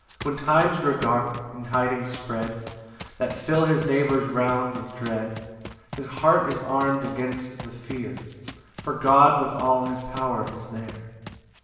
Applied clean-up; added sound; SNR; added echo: none; Run; 17 dB; reverberation time 1.2 s.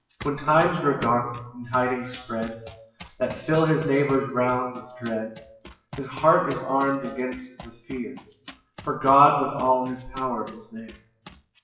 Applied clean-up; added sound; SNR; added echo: classical method WPE with log-MMSE.